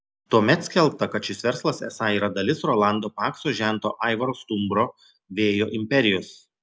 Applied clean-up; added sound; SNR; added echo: none; none; none; none.